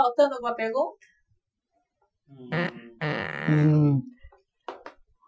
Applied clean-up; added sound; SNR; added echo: classical method Wiener filter.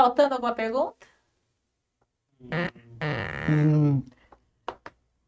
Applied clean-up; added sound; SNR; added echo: neural mask model RNNoise.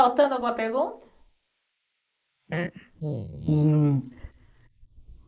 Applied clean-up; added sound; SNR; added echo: neural mask model Resemble Enhance denoiser.